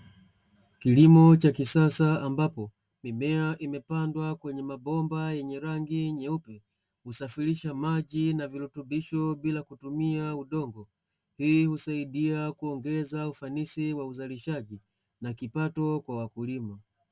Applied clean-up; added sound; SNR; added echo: none; none; none; none.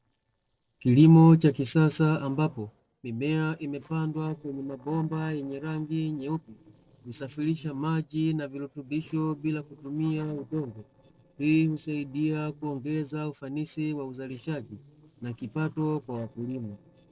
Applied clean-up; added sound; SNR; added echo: neural separator model SepFormer DNS4.